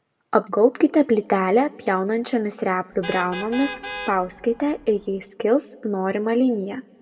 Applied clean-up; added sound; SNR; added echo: none; Vehicle horn, car horn, honking; 13 dB; reverberation time 1.3 s.